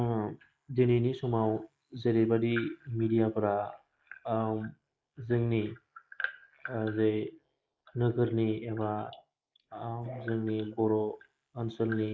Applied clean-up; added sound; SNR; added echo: neural mask model Resemble Enhance denoiser.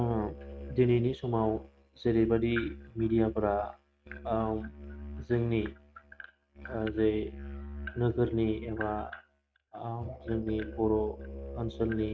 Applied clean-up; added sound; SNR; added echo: neural mask model RNNoise.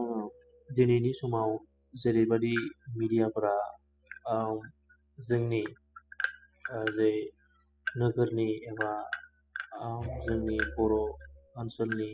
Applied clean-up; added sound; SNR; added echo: classical method spectral subtraction.